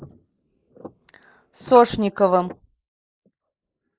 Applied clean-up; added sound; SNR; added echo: neural mask model Resemble Enhance denoiser.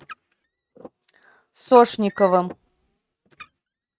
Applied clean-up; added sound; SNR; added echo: neural mask model RNNoise.